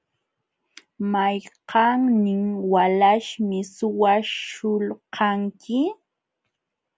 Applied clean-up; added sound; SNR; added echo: none; none; none; none.